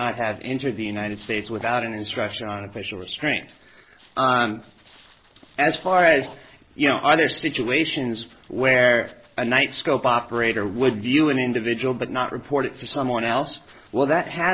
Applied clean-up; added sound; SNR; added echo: neural separator model SepFormer DNS4.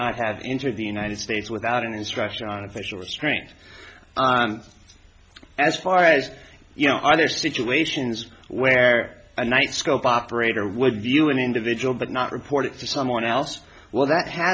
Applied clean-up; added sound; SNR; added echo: none; none; none; none.